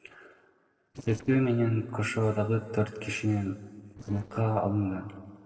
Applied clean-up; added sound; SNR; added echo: neural separator model SepFormer DNS4.